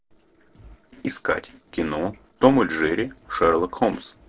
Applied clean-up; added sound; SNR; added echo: neural separator model SepFormer DNS4.